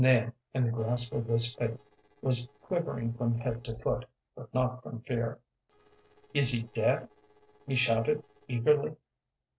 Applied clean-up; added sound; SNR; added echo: neural separator model SepFormer DNS4.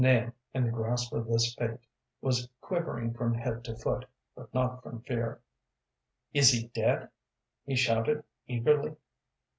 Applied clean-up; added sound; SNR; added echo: none; none; none; none.